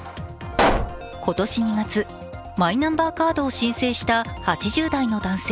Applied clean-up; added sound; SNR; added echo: none; Explosion; 0 dB; none.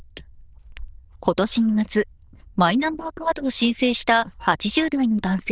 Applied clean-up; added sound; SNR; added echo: neural diffusion model UNIVERSE++.